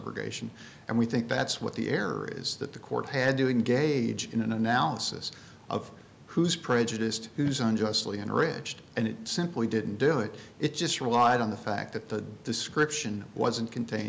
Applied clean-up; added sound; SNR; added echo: none; none; none; none.